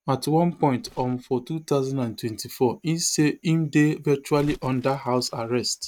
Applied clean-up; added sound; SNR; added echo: neural mask model RNNoise.